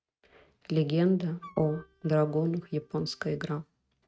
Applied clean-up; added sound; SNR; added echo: neural mask model RNNoise.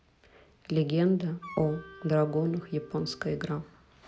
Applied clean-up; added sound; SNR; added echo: none; Wind instrument, woodwind instrument; 19 dB; none.